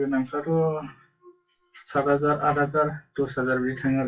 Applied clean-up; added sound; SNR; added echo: classical method WPE with log-MMSE.